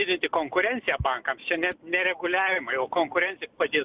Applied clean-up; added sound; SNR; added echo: none; none; none; none.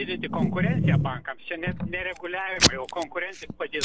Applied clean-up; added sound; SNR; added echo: none; Packing tape, duct tape / Tearing; -5 dB; none.